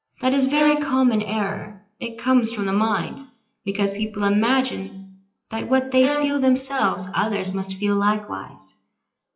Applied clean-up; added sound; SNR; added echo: classical method WPE with log-MMSE.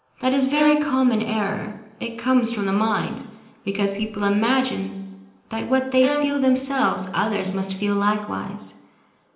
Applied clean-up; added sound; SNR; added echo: none; Bowed string instrument; 6 dB; reverberation time 0.8 s.